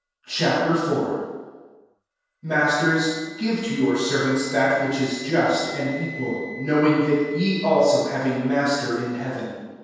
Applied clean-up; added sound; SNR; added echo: none; Wind instrument, woodwind instrument; 18 dB; reverberation time 1.2 s.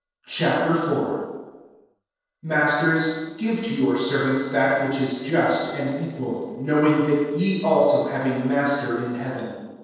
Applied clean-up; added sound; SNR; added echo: neural separator model SepFormer DNS4.